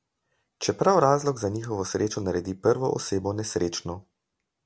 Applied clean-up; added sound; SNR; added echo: none; none; none; none.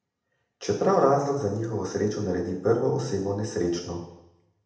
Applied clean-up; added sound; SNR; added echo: none; none; none; reverberation time 0.8 s.